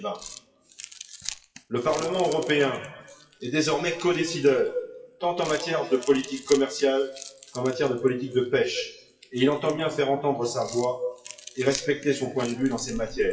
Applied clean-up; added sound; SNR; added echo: classical method WPE with log-MMSE.